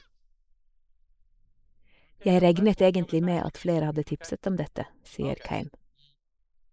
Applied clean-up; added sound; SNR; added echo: neural mask model Resemble Enhance denoiser.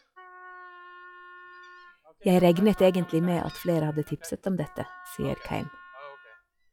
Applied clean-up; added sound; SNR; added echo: classical method log-MMSE.